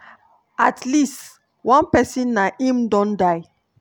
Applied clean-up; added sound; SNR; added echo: none; none; none; none.